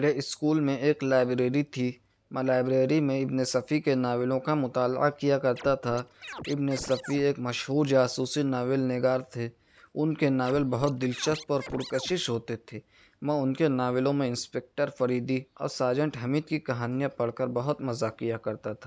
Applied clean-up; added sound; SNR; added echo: none; Scratching (performance technique); 15 dB; none.